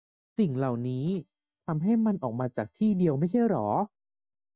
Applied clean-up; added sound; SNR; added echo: neural mask model DeepFilterNet 3.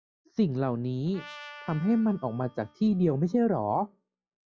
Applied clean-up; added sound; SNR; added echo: classical method log-MMSE.